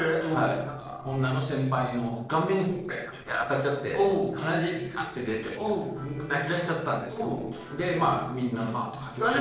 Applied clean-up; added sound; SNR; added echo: neural separator model SepFormer DNS4.